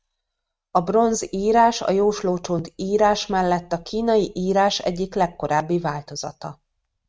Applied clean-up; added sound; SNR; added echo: neural mask model RNNoise.